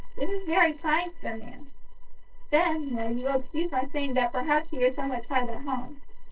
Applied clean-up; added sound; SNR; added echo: neural separator model SepFormer DNS4.